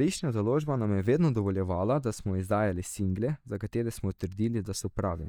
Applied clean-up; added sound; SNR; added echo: neural mask model DeepFilterNet 3.